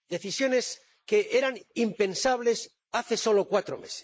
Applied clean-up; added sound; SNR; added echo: neural mask model Resemble Enhance denoiser.